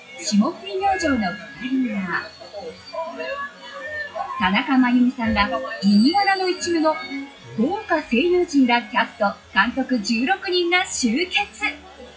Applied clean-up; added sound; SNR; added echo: classical method WPE with log-MMSE.